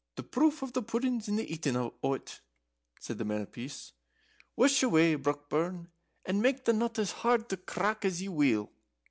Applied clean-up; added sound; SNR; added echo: none; none; none; none.